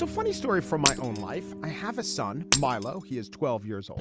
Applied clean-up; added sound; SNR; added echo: none; Shatter; 3 dB; none.